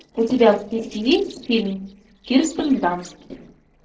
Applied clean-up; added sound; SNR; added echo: neural separator model SepFormer DNS4.